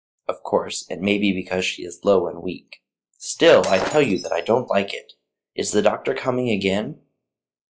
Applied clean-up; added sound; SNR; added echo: classical method log-MMSE.